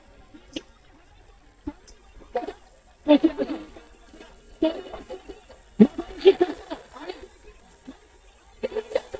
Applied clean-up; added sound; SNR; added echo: neural mask model DeepFilterNet 3.